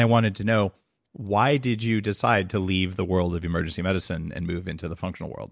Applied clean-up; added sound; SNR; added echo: none; none; none; none.